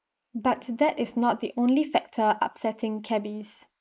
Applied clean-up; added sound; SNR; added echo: neural mask model Resemble Enhance denoiser.